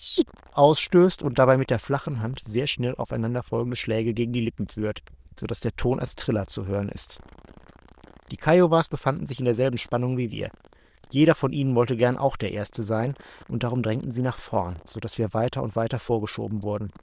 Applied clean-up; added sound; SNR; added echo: neural diffusion model UNIVERSE++.